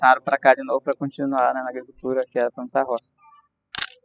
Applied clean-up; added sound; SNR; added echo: classical method spectral subtraction.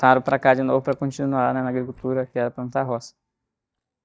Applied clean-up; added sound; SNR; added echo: neural mask model DeepFilterNet 3.